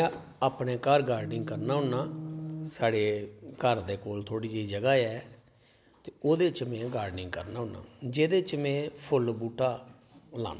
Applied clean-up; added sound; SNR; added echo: none; none; none; none.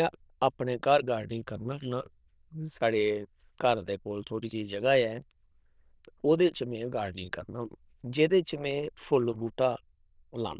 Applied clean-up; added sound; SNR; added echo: neural diffusion model UNIVERSE++.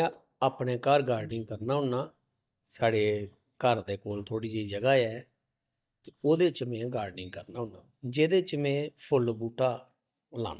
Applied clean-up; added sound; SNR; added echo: neural mask model DeepFilterNet 3.